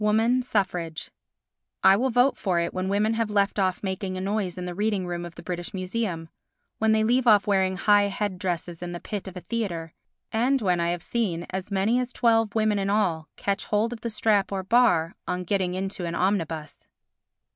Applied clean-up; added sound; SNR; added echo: none; none; none; none.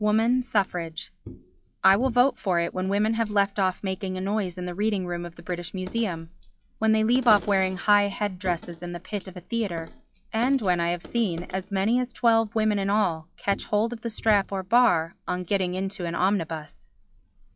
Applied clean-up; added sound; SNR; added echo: classical method log-MMSE.